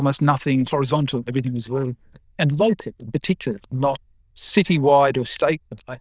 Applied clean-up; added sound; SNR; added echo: neural diffusion model UNIVERSE++.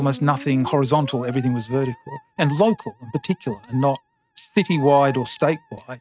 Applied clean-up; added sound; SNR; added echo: neural mask model RNNoise.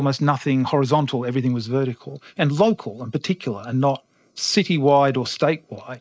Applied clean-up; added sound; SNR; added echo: neural mask model Resemble Enhance denoiser.